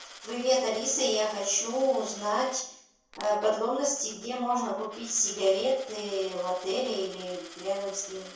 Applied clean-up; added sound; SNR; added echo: none; Coin (dropping); 19 dB; reverberation time 0.6 s.